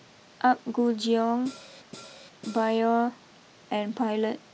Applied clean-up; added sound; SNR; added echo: none; Cymbal; 18 dB; none.